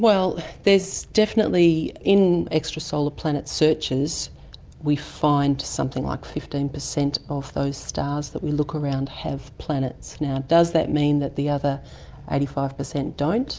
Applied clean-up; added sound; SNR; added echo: none; none; none; none.